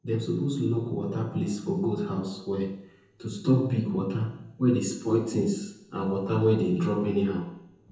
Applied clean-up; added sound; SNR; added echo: none; none; none; reverberation time 0.7 s.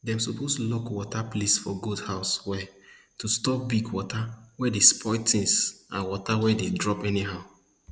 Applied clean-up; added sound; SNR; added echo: none; none; none; none.